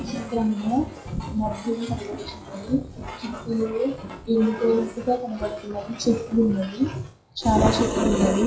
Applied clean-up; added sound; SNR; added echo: classical method WPE with log-MMSE.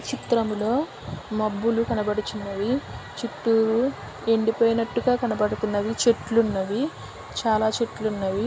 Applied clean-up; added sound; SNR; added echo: none; none; none; none.